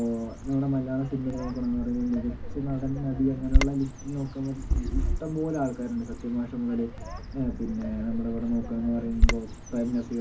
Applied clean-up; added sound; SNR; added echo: none; Bird vocalization, bird call, bird song; 1 dB; reverberation time 0.3 s.